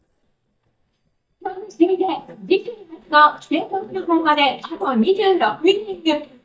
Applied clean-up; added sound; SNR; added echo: neural mask model DeepFilterNet 3.